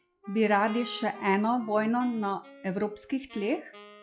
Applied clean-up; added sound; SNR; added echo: classical method log-MMSE.